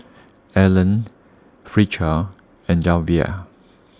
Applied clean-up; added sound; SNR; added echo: none; none; none; none.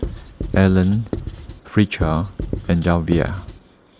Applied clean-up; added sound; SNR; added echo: none; Writing; 9 dB; none.